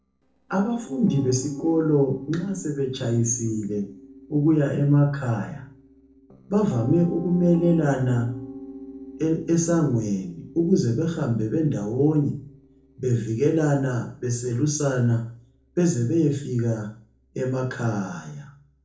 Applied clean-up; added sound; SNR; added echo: neural separator model SepFormer DNS4.